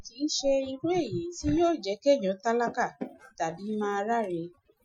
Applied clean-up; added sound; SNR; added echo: classical method Wiener filter.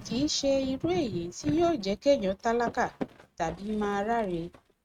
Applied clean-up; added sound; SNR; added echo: neural mask model RNNoise.